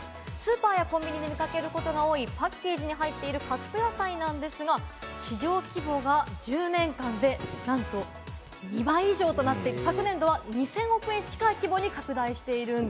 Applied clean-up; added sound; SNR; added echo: none; none; none; none.